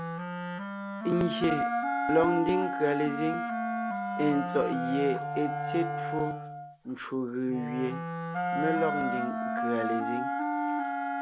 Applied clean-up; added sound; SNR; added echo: none; Wind instrument, woodwind instrument + Wind instrument, woodwind instrument; 1 dB; none.